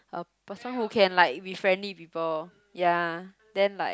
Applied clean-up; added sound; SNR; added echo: none; none; none; none.